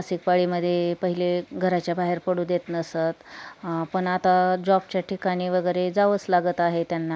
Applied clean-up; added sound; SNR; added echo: none; none; none; none.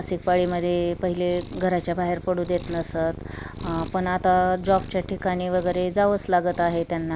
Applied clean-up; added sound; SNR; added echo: none; Cat; 13 dB; none.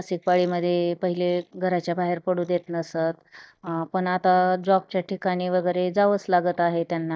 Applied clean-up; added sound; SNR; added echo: neural mask model DeepFilterNet 3.